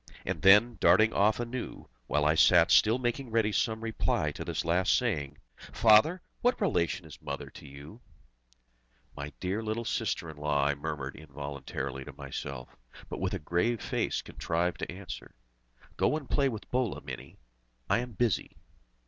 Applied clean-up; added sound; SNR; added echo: none; none; none; none.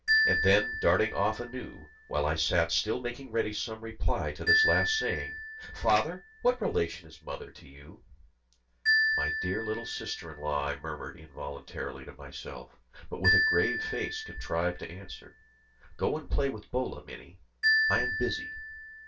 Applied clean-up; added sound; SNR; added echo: none; Marimba, xylophone; 2 dB; reverberation time 0.2 s.